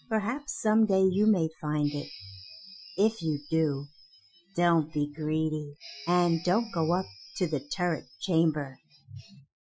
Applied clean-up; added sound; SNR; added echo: classical method Wiener filter.